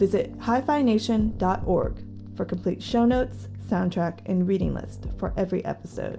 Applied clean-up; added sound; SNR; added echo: none; Boom; 19 dB; reverberation time 0.3 s.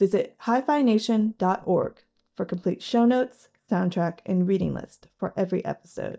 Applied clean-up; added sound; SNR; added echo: neural mask model DeepFilterNet 3.